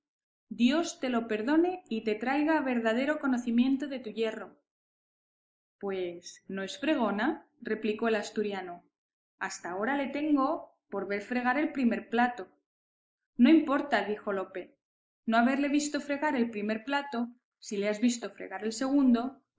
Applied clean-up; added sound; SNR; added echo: neural mask model Resemble Enhance denoiser.